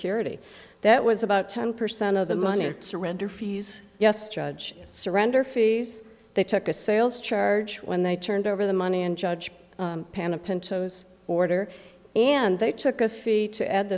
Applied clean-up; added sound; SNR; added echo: none; none; none; none.